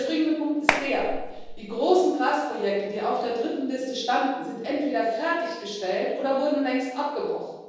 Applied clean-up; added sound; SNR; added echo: none; Clapping; 3 dB; reverberation time 1.3 s.